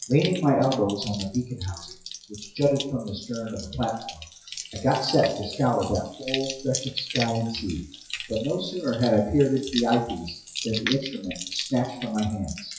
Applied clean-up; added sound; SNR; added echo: classical method WPE with log-MMSE.